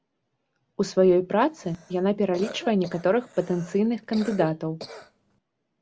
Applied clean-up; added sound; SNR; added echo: none; Cough; 17 dB; none.